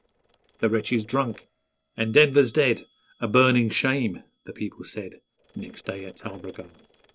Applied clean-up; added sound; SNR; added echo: neural separator model SepFormer DNS4.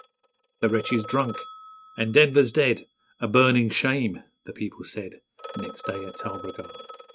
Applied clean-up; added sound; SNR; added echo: neural mask model RNNoise.